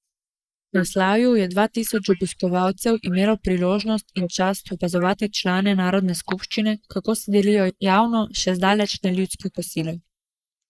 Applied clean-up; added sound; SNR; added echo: neural mask model Resemble Enhance denoiser.